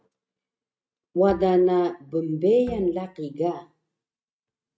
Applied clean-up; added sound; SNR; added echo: neural mask model RNNoise.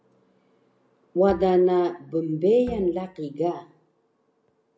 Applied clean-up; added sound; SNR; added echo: none; Bowed string instrument; 18 dB; none.